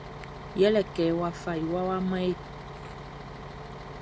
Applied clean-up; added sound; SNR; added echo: none; Bus; 11 dB; none.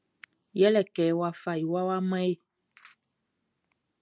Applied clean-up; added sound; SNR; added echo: none; none; none; none.